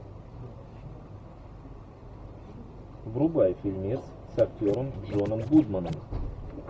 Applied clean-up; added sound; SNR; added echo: none; Scratching (performance technique); 10 dB; none.